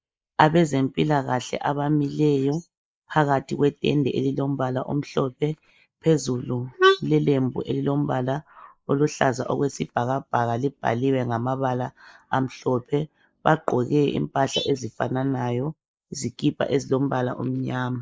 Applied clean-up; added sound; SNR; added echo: neural mask model Resemble Enhance denoiser.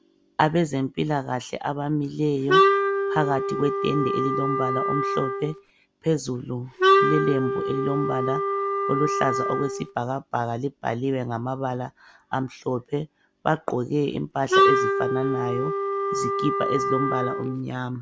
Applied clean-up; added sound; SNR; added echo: none; Wind instrument, woodwind instrument; -3 dB; none.